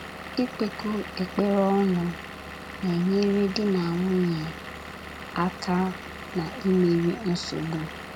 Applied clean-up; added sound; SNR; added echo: none; Engine / Vehicle; 12 dB; none.